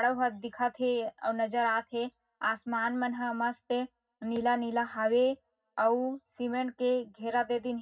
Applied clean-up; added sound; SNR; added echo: none; none; none; reverberation time 0.4 s.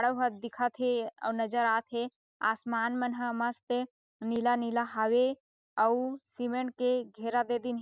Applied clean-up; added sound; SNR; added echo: none; none; none; none.